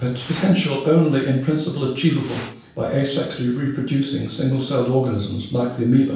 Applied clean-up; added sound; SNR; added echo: none; Fire; 15 dB; reverberation time 0.7 s.